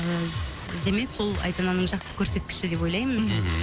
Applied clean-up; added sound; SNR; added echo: none; Sawing; 11 dB; none.